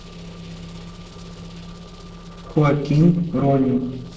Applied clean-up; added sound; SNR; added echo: neural separator model SepFormer DNS4.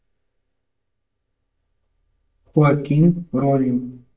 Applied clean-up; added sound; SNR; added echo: neural mask model DeepFilterNet 3.